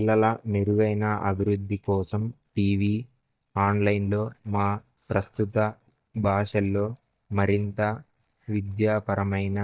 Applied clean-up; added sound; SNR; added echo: neural mask model DeepFilterNet 3.